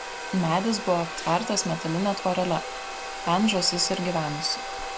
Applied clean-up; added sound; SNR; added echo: none; Domestic sounds, home sounds; 8 dB; none.